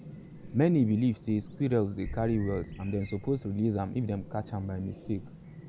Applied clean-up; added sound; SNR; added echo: none; Boom + Chirp, tweet; 14 dB; none.